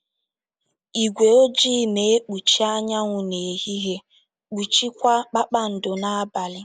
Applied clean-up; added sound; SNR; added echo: none; none; none; none.